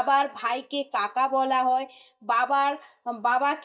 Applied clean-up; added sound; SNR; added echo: neural mask model DeepFilterNet 3.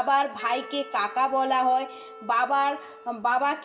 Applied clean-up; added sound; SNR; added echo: none; Wind instrument, woodwind instrument; 18 dB; reverberation time 1.4 s.